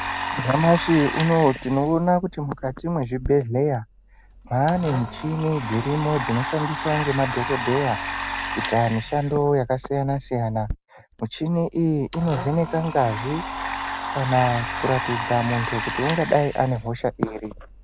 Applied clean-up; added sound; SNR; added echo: none; Domestic sounds, home sounds; 8 dB; none.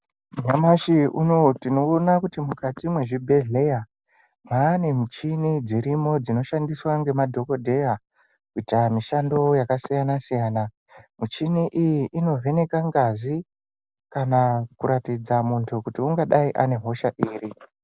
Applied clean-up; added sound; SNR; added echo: none; none; none; none.